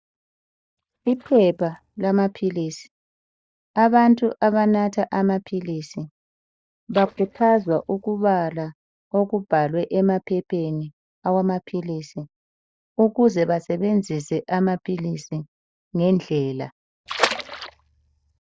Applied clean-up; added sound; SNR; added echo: neural mask model DeepFilterNet 3.